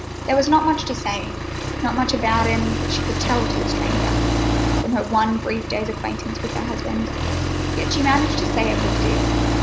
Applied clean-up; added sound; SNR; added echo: none; Accelerating, revving, vroom; -1 dB; none.